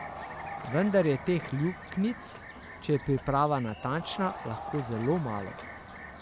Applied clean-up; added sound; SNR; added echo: none; Crowd + Fixed-wing aircraft, airplane; 12 dB; none.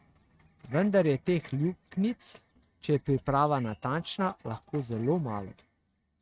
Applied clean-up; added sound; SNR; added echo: neural mask model RNNoise.